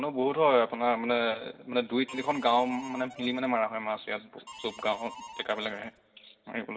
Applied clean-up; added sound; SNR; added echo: none; Harmonica; 18 dB; reverberation time 1.4 s.